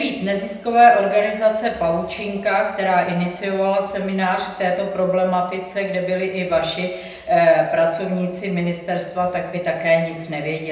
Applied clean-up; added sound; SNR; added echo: none; none; none; reverberation time 0.8 s.